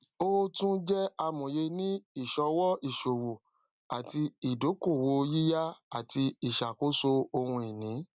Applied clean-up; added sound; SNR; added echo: none; none; none; none.